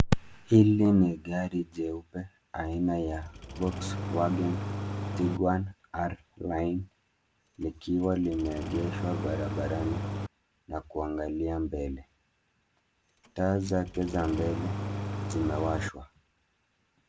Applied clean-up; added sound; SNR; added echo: none; Engine starting; 5 dB; none.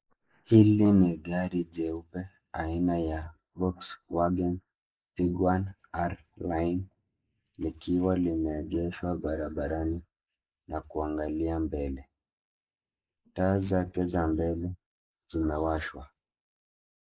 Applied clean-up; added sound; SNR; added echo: neural mask model Resemble Enhance denoiser.